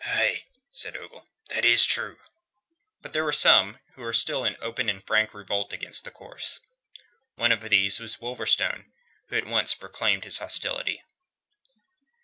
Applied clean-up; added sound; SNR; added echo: none; none; none; none.